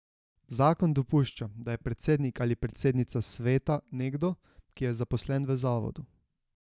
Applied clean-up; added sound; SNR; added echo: none; none; none; none.